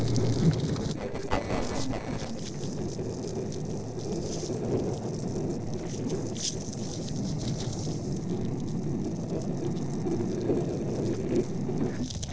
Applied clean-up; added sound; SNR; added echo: neural separator model SepFormer DNS4.